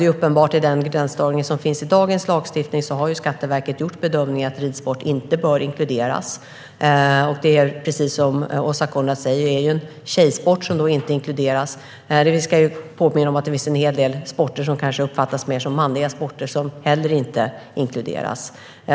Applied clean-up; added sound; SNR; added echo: none; none; none; none.